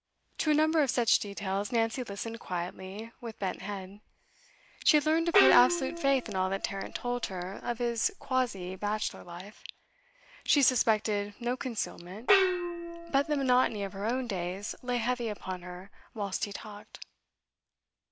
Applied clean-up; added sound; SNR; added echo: none; Gong; 3 dB; none.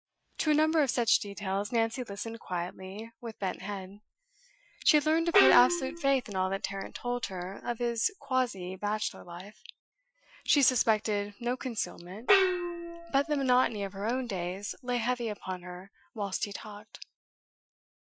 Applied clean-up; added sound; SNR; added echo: classical method Wiener filter.